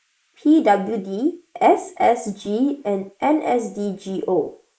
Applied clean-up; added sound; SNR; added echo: neural mask model Resemble Enhance denoiser.